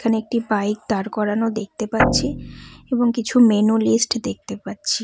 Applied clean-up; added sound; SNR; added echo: none; Guitar; 2 dB; none.